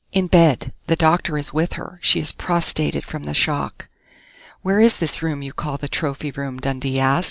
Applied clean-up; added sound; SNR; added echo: none; none; none; none.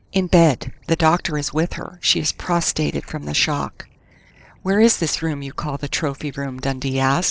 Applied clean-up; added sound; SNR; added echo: neural separator model SepFormer DNS4.